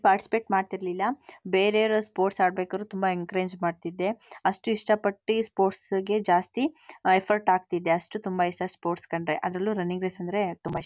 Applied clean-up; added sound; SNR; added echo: none; none; none; none.